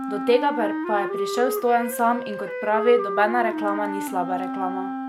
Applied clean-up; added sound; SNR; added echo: none; Wind instrument, woodwind instrument; 5 dB; none.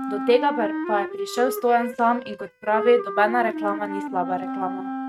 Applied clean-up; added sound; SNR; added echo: neural mask model RNNoise.